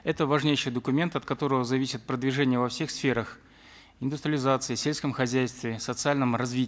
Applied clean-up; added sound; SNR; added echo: none; none; none; none.